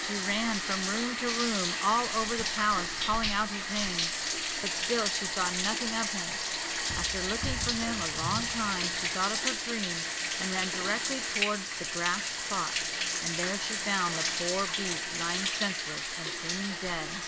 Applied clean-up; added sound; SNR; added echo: none; Bathtub (filling or washing); -2 dB; none.